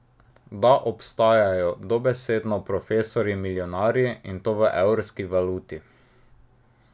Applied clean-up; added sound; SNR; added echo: none; none; none; none.